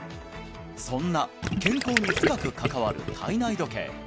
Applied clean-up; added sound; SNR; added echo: none; Gurgling; 0 dB; none.